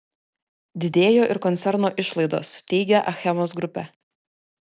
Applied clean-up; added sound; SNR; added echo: none; none; none; none.